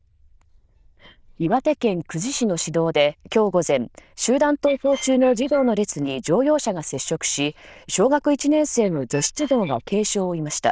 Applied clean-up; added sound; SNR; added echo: neural diffusion model UNIVERSE++.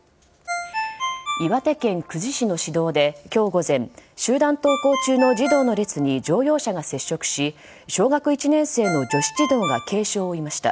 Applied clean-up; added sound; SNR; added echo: none; Ringtone; 11 dB; none.